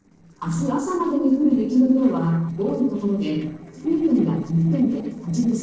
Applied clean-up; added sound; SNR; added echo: neural separator model SepFormer DNS4.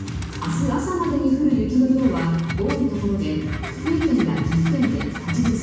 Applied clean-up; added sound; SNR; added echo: none; Engine; 17 dB; reverberation time 1.2 s.